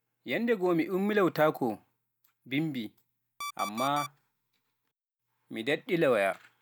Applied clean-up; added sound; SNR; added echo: none; Alarm; 10 dB; none.